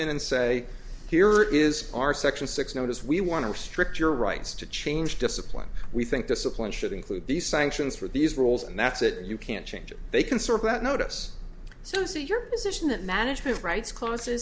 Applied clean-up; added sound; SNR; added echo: none; none; none; none.